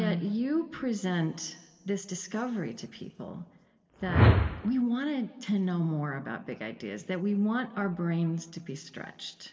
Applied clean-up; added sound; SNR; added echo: none; Whoosh, swoosh, swish; -5 dB; reverberation time 1.6 s.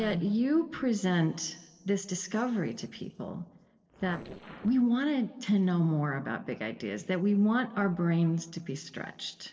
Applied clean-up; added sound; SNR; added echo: neural separator model SepFormer DNS4.